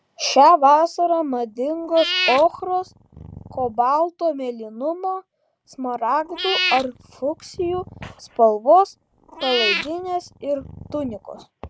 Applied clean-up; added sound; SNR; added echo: none; Meow / Purr; 8 dB; none.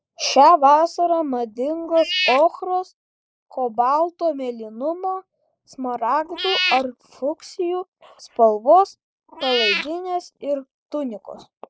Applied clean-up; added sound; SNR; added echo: neural mask model Resemble Enhance denoiser.